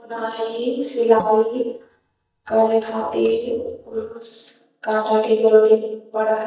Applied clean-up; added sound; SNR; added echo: neural mask model DeepFilterNet 3.